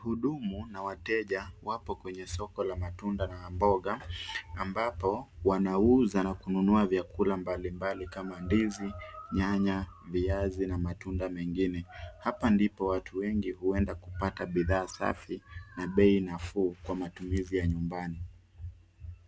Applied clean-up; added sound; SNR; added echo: none; none; none; none.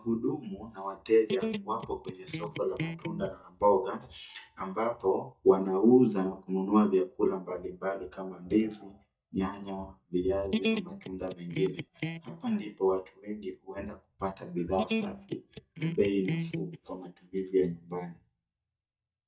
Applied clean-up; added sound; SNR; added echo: neural mask model DeepFilterNet 3.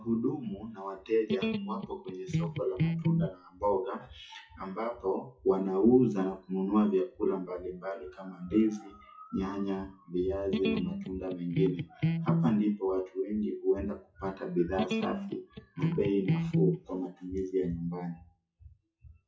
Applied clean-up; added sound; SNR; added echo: classical method WPE with log-MMSE.